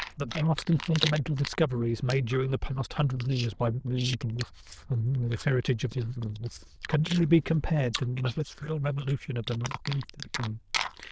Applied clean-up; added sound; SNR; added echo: neural diffusion model UNIVERSE++.